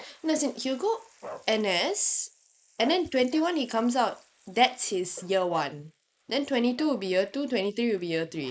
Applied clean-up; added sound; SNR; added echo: neural mask model Resemble Enhance denoiser.